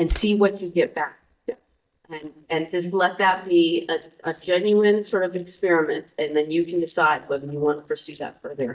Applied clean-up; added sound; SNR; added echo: neural mask model DeepFilterNet 3.